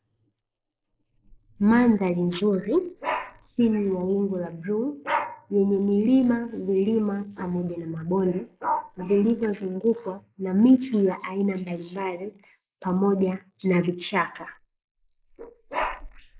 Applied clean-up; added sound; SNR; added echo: neural mask model Resemble Enhance denoiser.